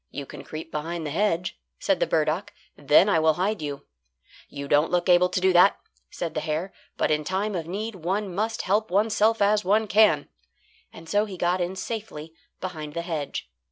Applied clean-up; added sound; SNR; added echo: none; none; none; none.